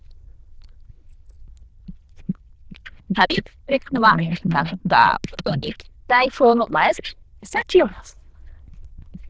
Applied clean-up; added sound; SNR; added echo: neural diffusion model UNIVERSE++.